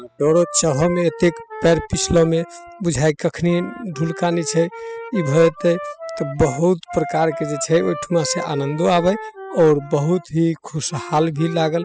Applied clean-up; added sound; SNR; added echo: classical method spectral subtraction.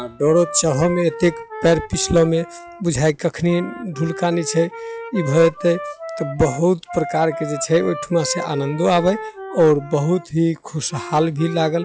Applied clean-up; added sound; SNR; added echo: classical method log-MMSE.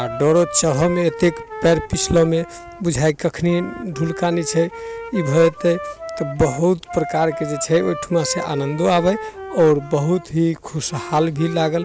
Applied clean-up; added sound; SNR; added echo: none; Wind instrument, woodwind instrument; 12 dB; none.